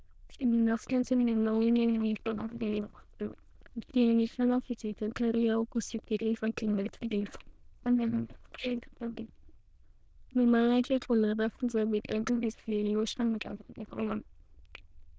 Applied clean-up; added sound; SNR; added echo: neural diffusion model UNIVERSE++.